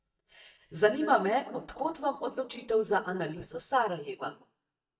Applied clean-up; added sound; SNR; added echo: neural mask model DeepFilterNet 3.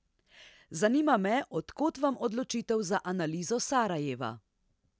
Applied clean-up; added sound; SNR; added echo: none; none; none; none.